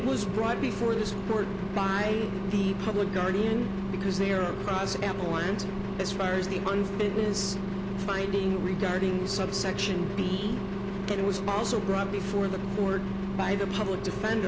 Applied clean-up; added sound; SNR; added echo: none; Engine; 1 dB; none.